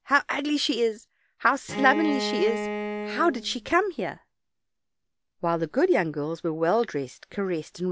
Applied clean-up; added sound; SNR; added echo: none; Bowed string instrument; 6 dB; none.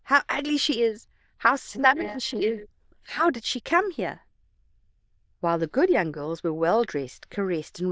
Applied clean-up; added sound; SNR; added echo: neural diffusion model UNIVERSE++.